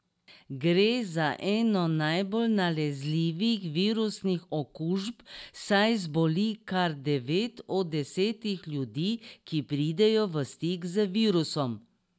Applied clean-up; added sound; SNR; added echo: none; none; none; none.